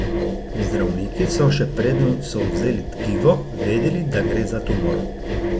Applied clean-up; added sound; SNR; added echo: none; Engine; 1 dB; none.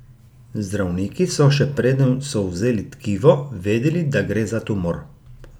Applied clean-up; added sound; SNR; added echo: none; none; none; none.